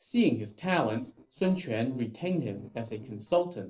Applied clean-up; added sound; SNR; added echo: neural separator model SepFormer DNS4.